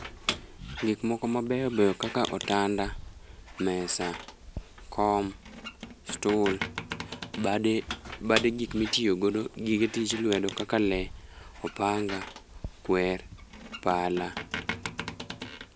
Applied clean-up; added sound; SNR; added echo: none; Squeak; 10 dB; none.